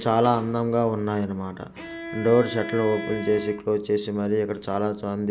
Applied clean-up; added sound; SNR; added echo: none; Bowed string instrument; 12 dB; none.